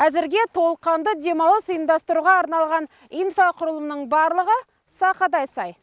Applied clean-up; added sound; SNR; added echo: none; none; none; none.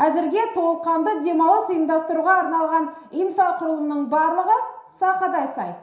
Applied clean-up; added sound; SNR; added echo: none; none; none; reverberation time 0.7 s.